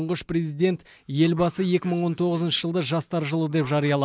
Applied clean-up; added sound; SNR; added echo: none; none; none; none.